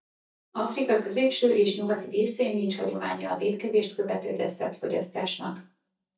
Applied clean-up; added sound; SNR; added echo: neural mask model DeepFilterNet 3.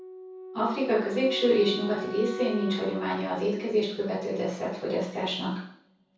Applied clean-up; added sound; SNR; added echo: none; Wind instrument, woodwind instrument; 11 dB; reverberation time 0.6 s.